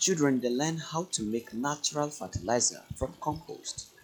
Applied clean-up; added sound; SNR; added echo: classical method log-MMSE.